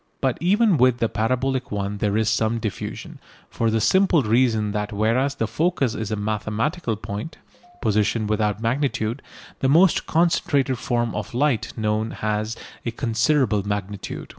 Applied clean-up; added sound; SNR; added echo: none; none; none; none.